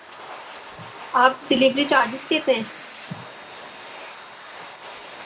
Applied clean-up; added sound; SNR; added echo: none; Domestic sounds, home sounds; 14 dB; reverberation time 0.8 s.